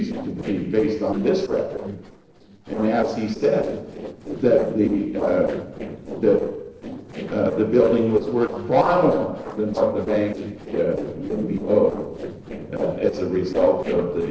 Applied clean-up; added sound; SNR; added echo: neural separator model SepFormer DNS4.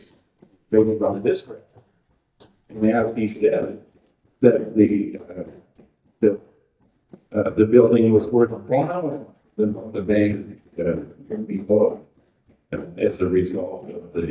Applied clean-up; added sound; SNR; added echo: neural mask model DeepFilterNet 3.